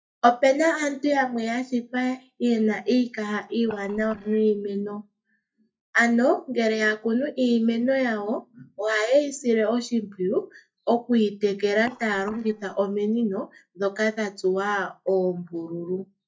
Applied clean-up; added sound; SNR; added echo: neural mask model DeepFilterNet 3.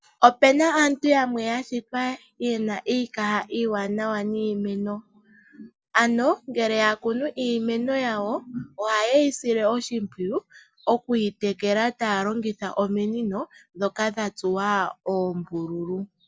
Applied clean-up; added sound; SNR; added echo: none; none; none; none.